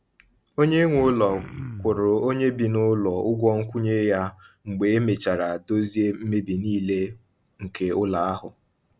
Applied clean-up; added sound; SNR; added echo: none; Cough; 13 dB; none.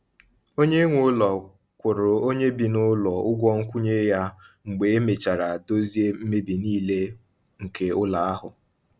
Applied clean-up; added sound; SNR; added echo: none; none; none; none.